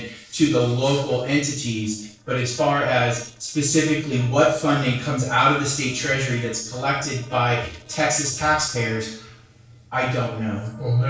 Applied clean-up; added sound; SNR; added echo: neural separator model SepFormer DNS4.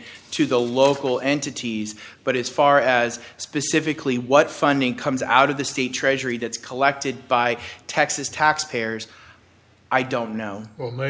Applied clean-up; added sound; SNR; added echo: none; none; none; none.